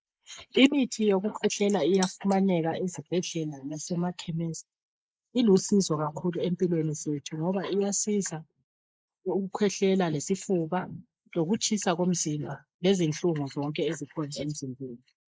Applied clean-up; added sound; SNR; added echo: neural mask model Resemble Enhance denoiser.